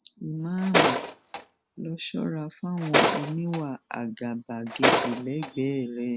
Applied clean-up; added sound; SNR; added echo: none; Tools; -4 dB; none.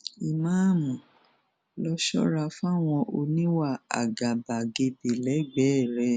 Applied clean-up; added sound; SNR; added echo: none; none; none; none.